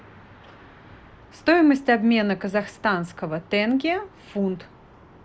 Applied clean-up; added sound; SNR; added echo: none; none; none; none.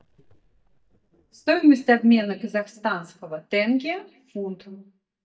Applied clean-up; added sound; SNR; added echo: neural mask model DeepFilterNet 3.